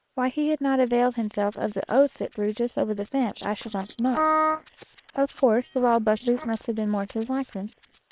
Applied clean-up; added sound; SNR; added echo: neural separator model SepFormer WHAM!.